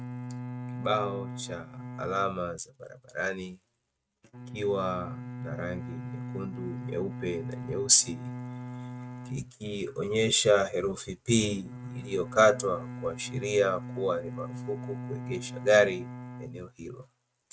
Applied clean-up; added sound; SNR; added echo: neural mask model RNNoise.